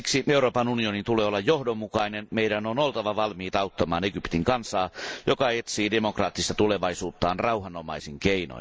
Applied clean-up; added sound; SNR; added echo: none; none; none; none.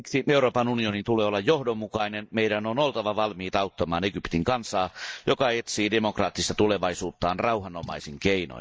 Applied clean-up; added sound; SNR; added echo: neural mask model DeepFilterNet 3.